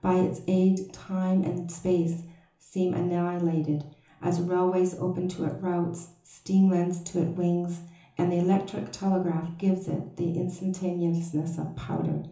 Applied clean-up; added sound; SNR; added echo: none; none; none; reverberation time 0.6 s.